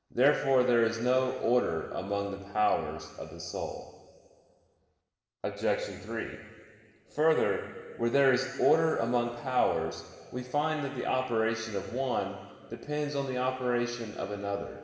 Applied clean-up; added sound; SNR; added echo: none; none; none; reverberation time 2.8 s.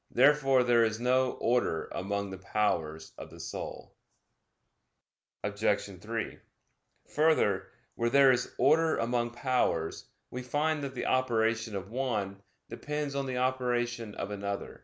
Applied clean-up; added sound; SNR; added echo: none; none; none; none.